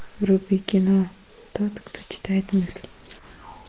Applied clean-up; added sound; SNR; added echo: neural mask model Resemble Enhance denoiser.